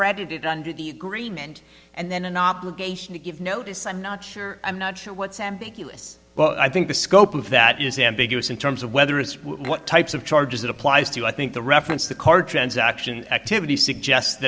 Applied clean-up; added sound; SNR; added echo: neural separator model SepFormer DNS4.